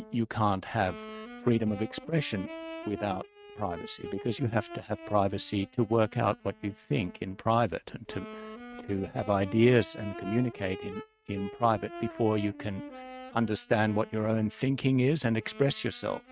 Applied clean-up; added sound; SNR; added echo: neural mask model RNNoise.